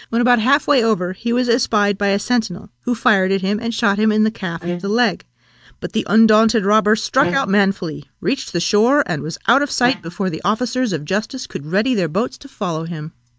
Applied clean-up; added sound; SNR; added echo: neural mask model DeepFilterNet 3.